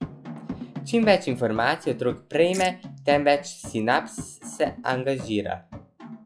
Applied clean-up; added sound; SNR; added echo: classical method log-MMSE.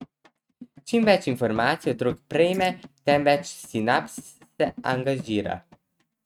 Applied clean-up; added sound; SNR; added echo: neural mask model RNNoise.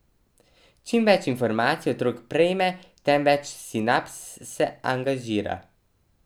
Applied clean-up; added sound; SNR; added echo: none; none; none; none.